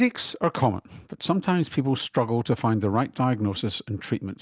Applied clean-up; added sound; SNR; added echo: none; none; none; none.